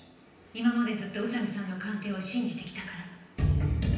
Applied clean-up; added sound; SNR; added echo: none; none; none; reverberation time 0.9 s.